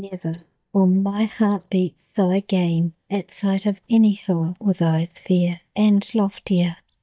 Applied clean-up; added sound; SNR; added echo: neural mask model DeepFilterNet 3.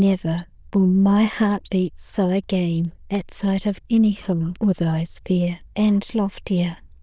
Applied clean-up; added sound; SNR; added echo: neural diffusion model UNIVERSE++.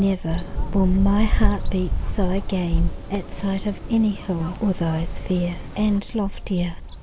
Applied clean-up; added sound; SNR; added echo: none; Bird vocalization, bird call, bird song; 1 dB; none.